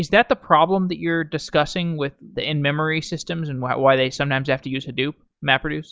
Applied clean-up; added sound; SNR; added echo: none; none; none; none.